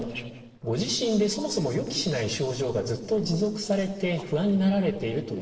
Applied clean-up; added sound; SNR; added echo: neural separator model SepFormer DNS4.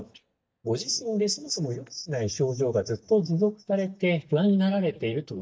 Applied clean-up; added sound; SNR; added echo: neural mask model DeepFilterNet 3.